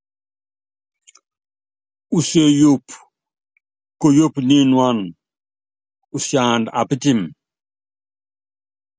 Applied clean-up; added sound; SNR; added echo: none; none; none; none.